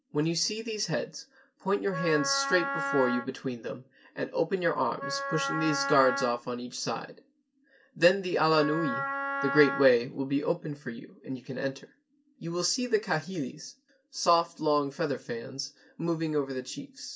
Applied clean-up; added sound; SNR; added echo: none; Wind instrument, woodwind instrument; 4 dB; reverberation time 0.2 s.